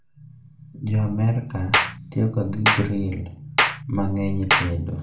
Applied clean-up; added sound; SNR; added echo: none; Clapping; 0 dB; reverberation time 0.4 s.